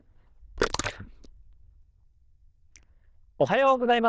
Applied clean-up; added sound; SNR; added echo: neural diffusion model UNIVERSE++.